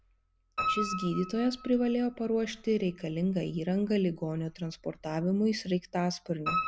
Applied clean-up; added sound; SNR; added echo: none; Piano; 9 dB; none.